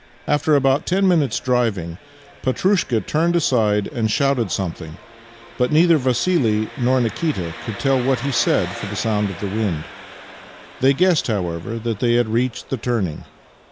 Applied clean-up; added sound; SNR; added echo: none; Engine; 18 dB; none.